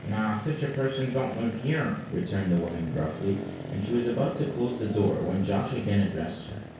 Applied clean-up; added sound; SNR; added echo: none; Motorcycle; 12 dB; reverberation time 0.6 s.